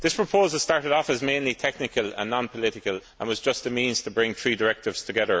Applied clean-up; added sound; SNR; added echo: none; none; none; none.